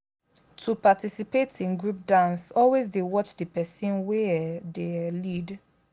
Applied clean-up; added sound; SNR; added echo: none; none; none; none.